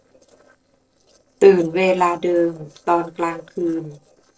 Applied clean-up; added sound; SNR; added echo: neural separator model SepFormer DNS4.